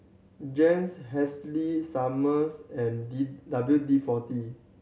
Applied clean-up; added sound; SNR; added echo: none; none; none; none.